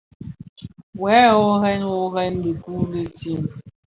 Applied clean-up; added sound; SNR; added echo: none; none; none; none.